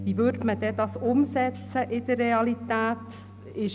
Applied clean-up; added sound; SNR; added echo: none; Hi-hat + Bass guitar; 12 dB; none.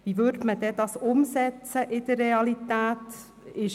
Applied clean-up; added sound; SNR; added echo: none; none; none; none.